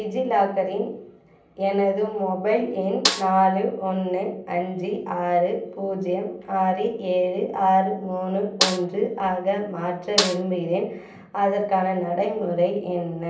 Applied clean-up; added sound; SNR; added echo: none; Snare drum; 5 dB; reverberation time 0.6 s.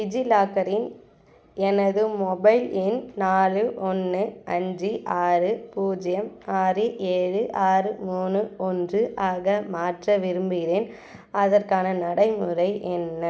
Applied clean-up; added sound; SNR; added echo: none; none; none; none.